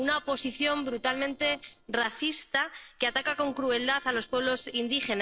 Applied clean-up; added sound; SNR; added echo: neural separator model SepFormer DNS4.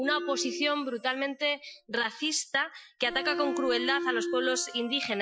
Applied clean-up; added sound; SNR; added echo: classical method Wiener filter.